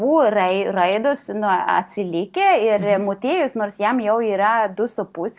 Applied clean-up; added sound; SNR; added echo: none; none; none; none.